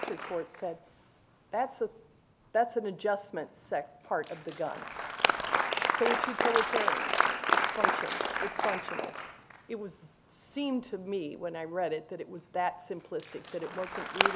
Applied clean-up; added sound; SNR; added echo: none; Applause; -2 dB; none.